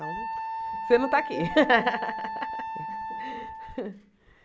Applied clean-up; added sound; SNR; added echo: none; Wind instrument, woodwind instrument; 6 dB; none.